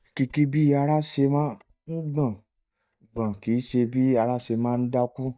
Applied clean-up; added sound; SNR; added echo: neural mask model DeepFilterNet 3.